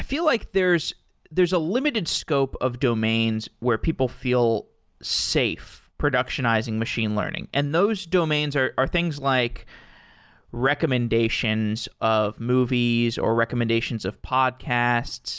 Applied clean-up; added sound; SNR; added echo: none; none; none; none.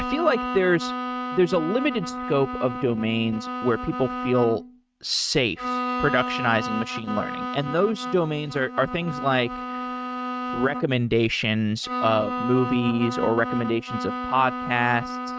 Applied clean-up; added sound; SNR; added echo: neural mask model RNNoise.